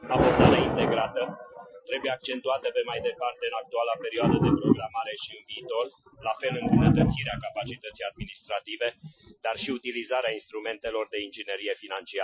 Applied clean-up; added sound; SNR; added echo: classical method Wiener filter.